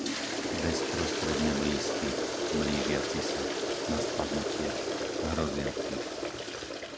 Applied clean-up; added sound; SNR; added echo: none; Toilet flush; -3 dB; none.